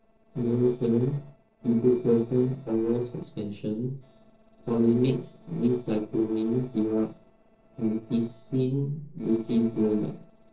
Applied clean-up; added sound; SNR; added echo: neural separator model SepFormer DNS4.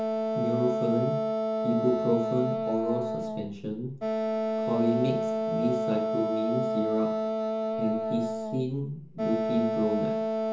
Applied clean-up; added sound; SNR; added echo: none; Wind instrument, woodwind instrument; -2 dB; reverberation time 0.6 s.